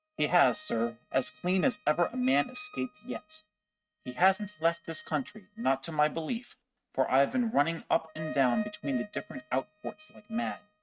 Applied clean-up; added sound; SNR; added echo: neural mask model RNNoise.